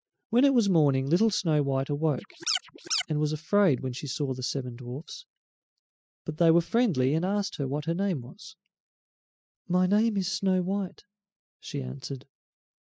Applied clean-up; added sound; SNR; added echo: classical method spectral subtraction.